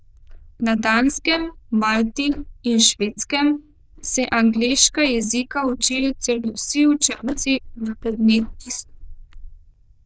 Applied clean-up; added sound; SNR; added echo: neural diffusion model UNIVERSE++.